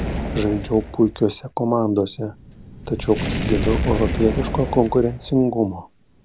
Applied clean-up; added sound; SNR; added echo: none; Fire; 6 dB; none.